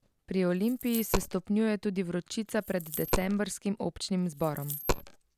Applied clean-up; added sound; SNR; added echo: none; Coin (dropping); 5 dB; none.